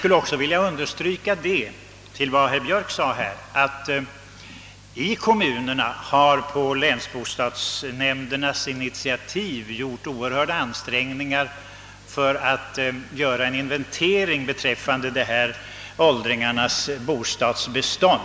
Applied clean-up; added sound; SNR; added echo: none; none; none; none.